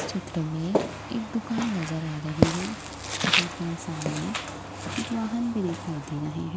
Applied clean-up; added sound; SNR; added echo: none; Walk, footsteps; 0 dB; none.